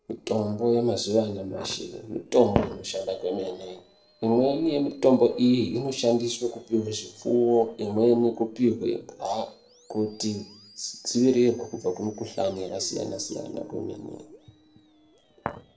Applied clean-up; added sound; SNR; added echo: neural separator model SepFormer DNS4.